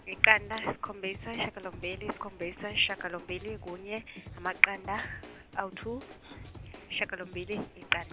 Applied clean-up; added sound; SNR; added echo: none; Drum / Drum kit; 15 dB; none.